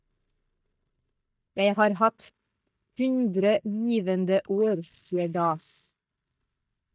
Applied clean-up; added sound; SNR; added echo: neural mask model DeepFilterNet 3.